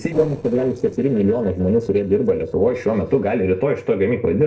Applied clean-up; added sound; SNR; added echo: neural separator model SepFormer DNS4.